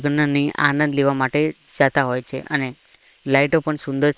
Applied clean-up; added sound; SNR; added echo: neural separator model SepFormer WHAM!.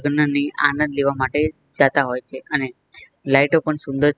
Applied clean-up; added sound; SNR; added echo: classical method spectral subtraction.